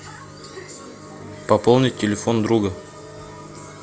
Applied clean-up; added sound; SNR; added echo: none; none; none; none.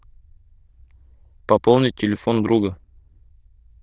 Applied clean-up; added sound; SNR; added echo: neural diffusion model UNIVERSE++.